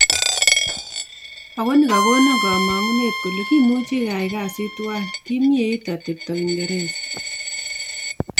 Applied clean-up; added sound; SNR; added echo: none; Bowed string instrument + Coin (dropping); 2 dB; none.